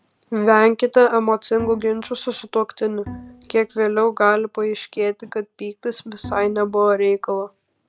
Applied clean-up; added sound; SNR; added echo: none; Bowed string instrument; 19 dB; none.